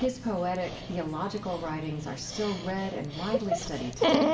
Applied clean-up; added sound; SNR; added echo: none; Dog; 0 dB; reverberation time 0.8 s.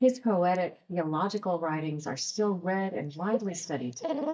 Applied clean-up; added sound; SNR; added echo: neural mask model DeepFilterNet 3.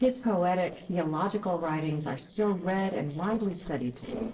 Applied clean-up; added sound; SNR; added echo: neural separator model SepFormer DNS4.